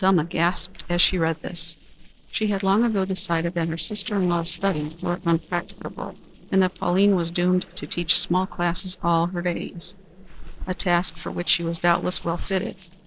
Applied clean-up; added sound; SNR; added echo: neural separator model SepFormer DNS4.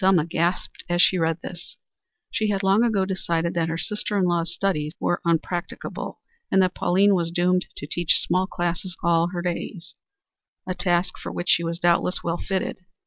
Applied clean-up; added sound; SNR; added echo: none; none; none; none.